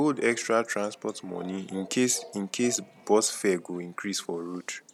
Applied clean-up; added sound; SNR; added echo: none; Bark / Chatter / Chirp, tweet / Livestock, farm animals, working animals; 20 dB; none.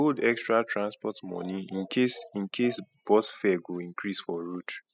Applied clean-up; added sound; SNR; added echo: classical method spectral subtraction.